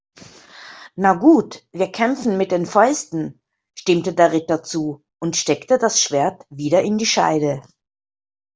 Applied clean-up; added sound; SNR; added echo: none; none; none; none.